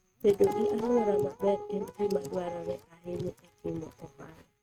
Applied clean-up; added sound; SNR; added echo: neural mask model RNNoise.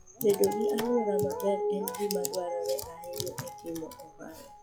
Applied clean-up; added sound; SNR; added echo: classical method log-MMSE.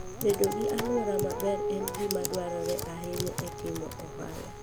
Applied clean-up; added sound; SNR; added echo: none; Computer keyboard + Guitar; 1 dB; none.